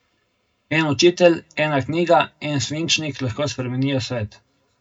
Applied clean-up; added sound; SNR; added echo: none; none; none; reverberation time 0.2 s.